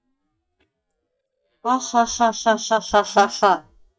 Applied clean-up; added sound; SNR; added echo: neural mask model DeepFilterNet 3.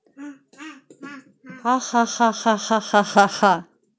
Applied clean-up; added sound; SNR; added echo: none; none; none; none.